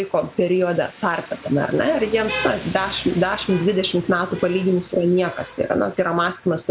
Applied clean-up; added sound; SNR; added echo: none; Rain; 15 dB; none.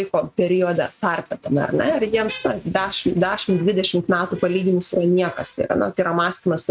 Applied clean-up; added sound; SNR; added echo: neural mask model RNNoise.